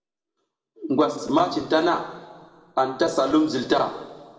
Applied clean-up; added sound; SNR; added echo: none; none; none; reverberation time 1.5 s.